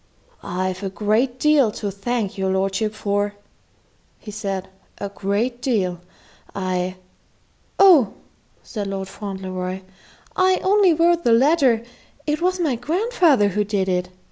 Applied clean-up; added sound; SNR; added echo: none; none; none; none.